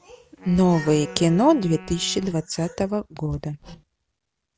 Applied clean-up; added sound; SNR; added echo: none; Hammer + Wind instrument, woodwind instrument; 18 dB; none.